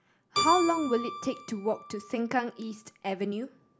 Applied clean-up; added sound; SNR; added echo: none; Keyboard (musical); 7 dB; none.